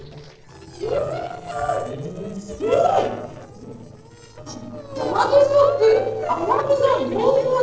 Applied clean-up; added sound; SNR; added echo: neural separator model SepFormer DNS4.